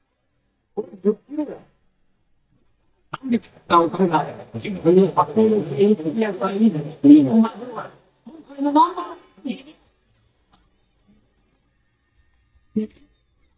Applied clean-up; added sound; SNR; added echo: neural mask model DeepFilterNet 3.